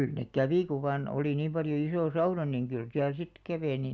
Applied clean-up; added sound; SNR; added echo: none; none; none; none.